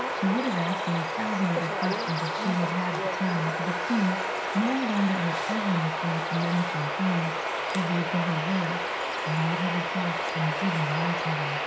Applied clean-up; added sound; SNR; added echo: none; Bird vocalization, bird call, bird song; 0 dB; reverberation time 0.3 s.